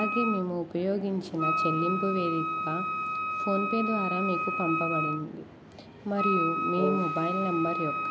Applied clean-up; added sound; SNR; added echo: none; Brass instrument + Wind instrument, woodwind instrument; 1 dB; none.